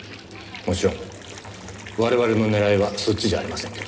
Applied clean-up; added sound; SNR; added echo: none; Water; 17 dB; reverberation time 0.3 s.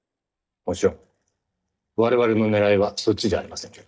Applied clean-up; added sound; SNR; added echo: neural mask model DeepFilterNet 3.